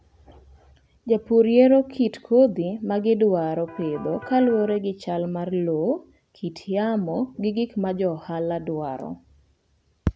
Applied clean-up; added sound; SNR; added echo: none; Electric guitar; 16 dB; none.